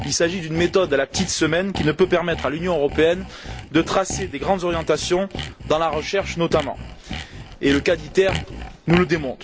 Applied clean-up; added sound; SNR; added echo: none; Sawing; 11 dB; none.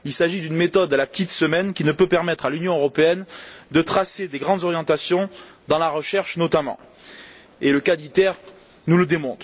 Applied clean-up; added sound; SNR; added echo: none; none; none; none.